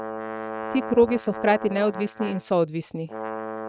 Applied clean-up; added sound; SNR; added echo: neural mask model RNNoise.